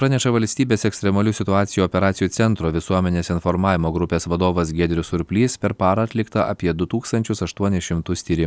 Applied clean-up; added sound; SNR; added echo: none; none; none; none.